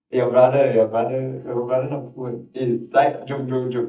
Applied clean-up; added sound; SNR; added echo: neural mask model DeepFilterNet 3.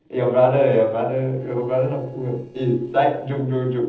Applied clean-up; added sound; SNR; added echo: neural separator model SepFormer DNS4.